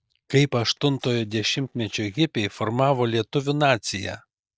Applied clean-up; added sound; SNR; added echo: neural mask model DeepFilterNet 3.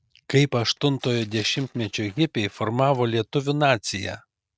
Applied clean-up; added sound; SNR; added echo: neural mask model RNNoise.